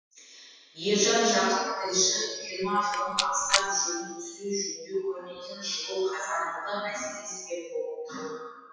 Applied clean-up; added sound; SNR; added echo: classical method WPE with log-MMSE.